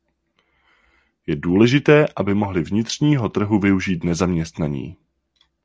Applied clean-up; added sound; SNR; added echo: none; none; none; none.